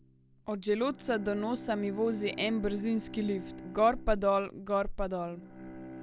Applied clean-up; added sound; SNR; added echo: none; Bowed string instrument; 14 dB; none.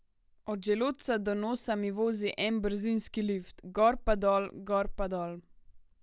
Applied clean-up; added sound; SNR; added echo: none; none; none; none.